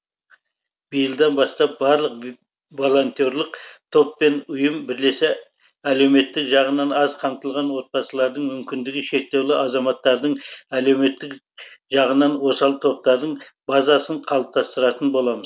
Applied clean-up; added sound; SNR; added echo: none; none; none; none.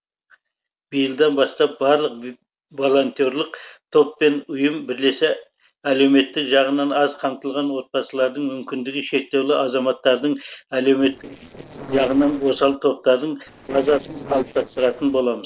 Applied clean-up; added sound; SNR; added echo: neural separator model SepFormer DNS4.